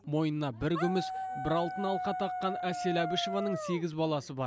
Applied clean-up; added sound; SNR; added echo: none; Dog; 4 dB; none.